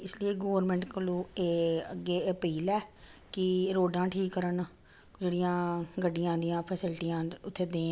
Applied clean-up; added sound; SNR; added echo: none; none; none; none.